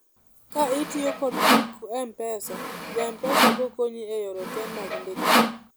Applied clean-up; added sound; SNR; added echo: none; Sawing; -4 dB; none.